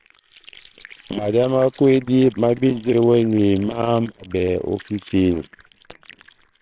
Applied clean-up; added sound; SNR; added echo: neural separator model SepFormer WHAMR!.